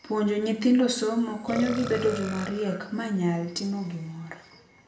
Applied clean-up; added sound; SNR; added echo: none; Burping, eructation; 11 dB; reverberation time 0.7 s.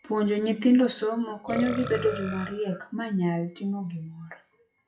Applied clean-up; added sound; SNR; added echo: classical method WPE with log-MMSE.